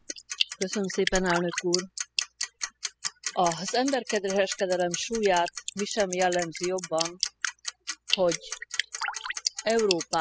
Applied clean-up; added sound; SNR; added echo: classical method spectral subtraction.